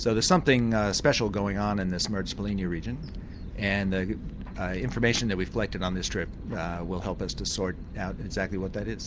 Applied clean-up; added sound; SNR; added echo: none; none; none; none.